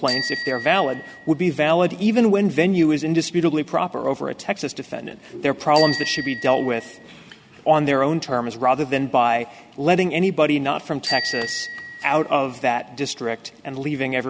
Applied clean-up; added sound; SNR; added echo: none; Bicycle bell; 11 dB; none.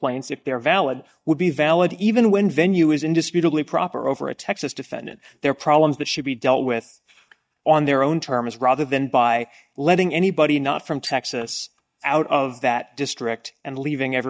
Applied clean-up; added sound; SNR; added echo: neural mask model DeepFilterNet 3.